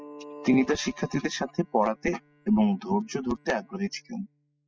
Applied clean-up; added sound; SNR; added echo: classical method spectral subtraction.